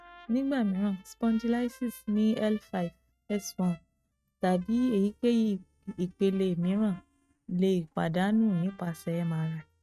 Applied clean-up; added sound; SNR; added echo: neural mask model RNNoise.